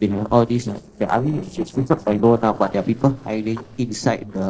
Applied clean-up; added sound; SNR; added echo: neural separator model SepFormer DNS4.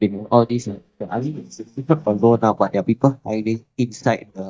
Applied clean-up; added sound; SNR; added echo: neural mask model DeepFilterNet 3.